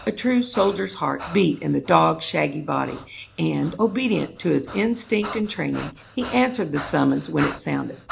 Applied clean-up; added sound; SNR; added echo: none; Breathing; 16 dB; reverberation time 0.4 s.